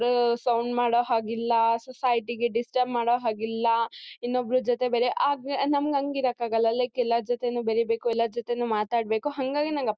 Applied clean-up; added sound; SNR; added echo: none; none; none; none.